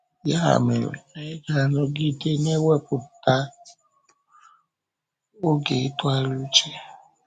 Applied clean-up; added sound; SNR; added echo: none; none; none; none.